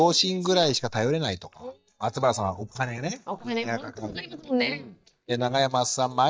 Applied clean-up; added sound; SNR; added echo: neural mask model DeepFilterNet 3.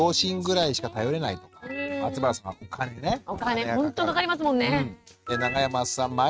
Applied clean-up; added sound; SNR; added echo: neural mask model RNNoise.